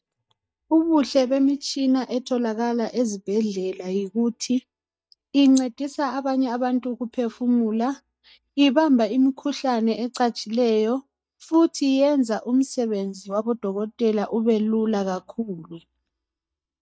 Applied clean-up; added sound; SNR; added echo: neural mask model DeepFilterNet 3.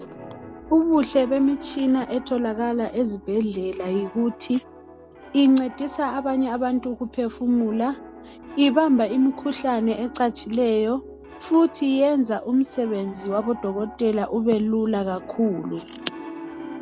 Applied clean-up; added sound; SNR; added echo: none; Piano; 17 dB; none.